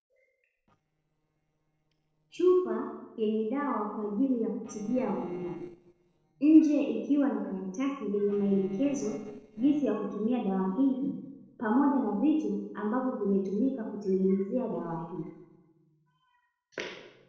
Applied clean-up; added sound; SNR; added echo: neural separator model SepFormer DNS4.